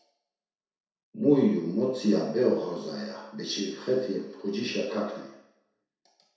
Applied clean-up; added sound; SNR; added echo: none; none; none; reverberation time 0.7 s.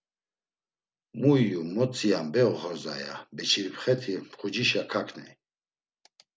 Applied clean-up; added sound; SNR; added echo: none; none; none; none.